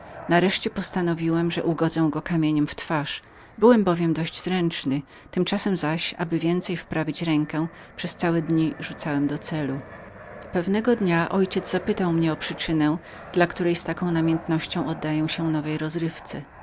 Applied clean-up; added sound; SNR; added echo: none; Fixed-wing aircraft, airplane; 19 dB; none.